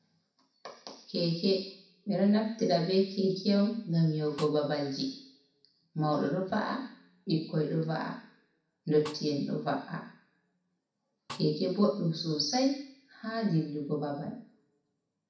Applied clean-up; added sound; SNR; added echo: none; Snare drum; 18 dB; reverberation time 0.6 s.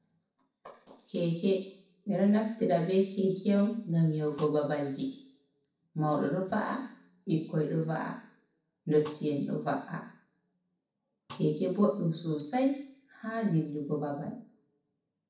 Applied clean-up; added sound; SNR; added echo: neural separator model SepFormer DNS4.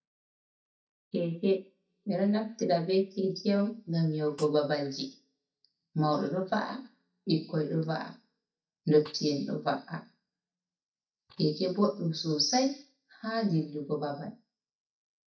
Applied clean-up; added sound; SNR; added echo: neural mask model DeepFilterNet 3.